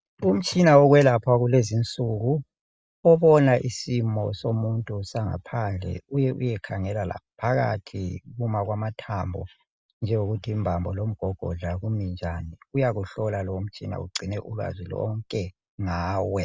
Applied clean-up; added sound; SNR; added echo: none; none; none; none.